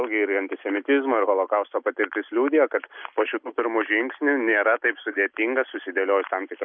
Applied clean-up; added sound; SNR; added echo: none; none; none; none.